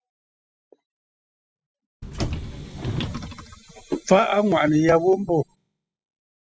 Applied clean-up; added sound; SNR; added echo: classical method spectral subtraction.